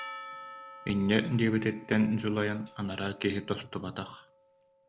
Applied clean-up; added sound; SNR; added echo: none; Percussion + Tambourine; 17 dB; none.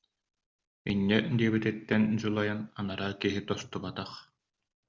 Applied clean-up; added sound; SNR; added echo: none; none; none; none.